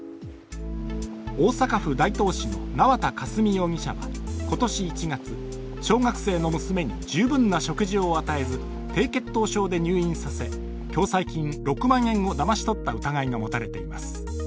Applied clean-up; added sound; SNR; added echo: none; none; none; none.